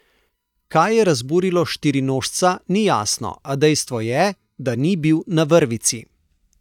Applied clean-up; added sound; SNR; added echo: neural mask model DeepFilterNet 3.